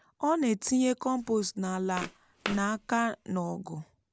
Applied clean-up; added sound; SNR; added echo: none; Walk, footsteps; 14 dB; none.